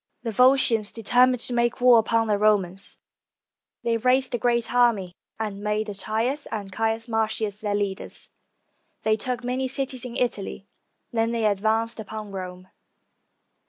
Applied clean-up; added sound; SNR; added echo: none; none; none; none.